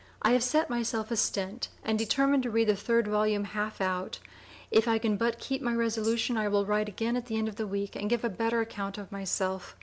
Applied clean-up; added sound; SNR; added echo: none; Tambourine; 19 dB; none.